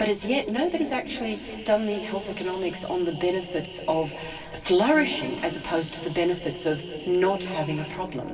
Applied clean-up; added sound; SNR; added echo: none; Hiss; 18 dB; reverberation time 3.0 s.